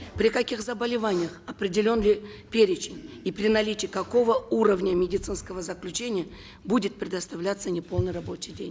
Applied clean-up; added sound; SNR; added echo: none; none; none; none.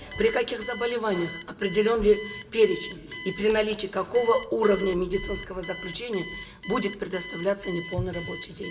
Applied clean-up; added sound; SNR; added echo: none; Alarm; 12 dB; reverberation time 0.7 s.